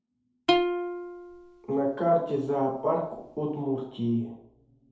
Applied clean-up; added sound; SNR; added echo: none; Plucked string instrument; 2 dB; reverberation time 2.1 s.